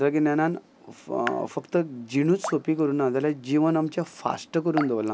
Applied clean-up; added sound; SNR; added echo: none; Raindrop / Drip; 16 dB; none.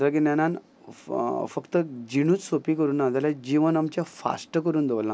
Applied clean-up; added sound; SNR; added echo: none; none; none; none.